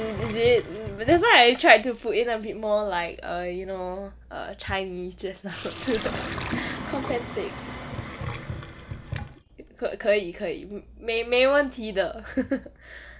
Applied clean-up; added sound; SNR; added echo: none; Sink (filling or washing); 12 dB; none.